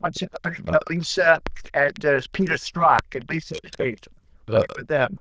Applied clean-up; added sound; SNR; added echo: neural diffusion model UNIVERSE++.